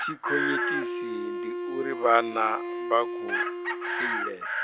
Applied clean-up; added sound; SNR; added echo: none; Wind instrument, woodwind instrument + Chicken, rooster; 0 dB; none.